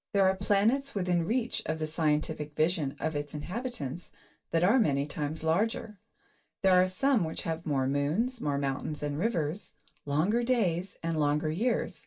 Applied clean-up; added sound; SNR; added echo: none; none; none; reverberation time 0.1 s.